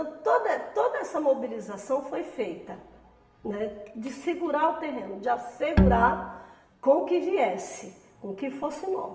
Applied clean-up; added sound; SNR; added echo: none; Bowed string instrument; -3 dB; reverberation time 1.0 s.